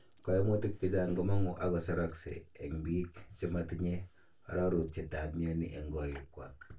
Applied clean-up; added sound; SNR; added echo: none; Bird vocalization, bird call, bird song; -1 dB; reverberation time 0.2 s.